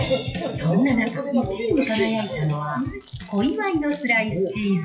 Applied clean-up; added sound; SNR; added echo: classical method WPE with log-MMSE.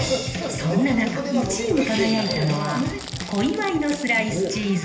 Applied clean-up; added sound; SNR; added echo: none; Crumpling, crinkling; 18 dB; reverberation time 1.4 s.